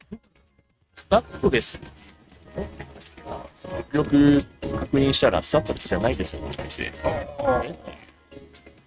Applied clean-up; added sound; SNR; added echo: neural mask model RNNoise.